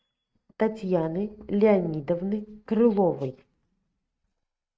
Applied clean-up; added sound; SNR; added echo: neural mask model RNNoise.